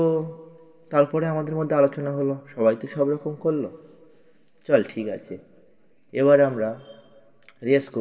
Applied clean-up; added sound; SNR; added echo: none; none; none; reverberation time 1.0 s.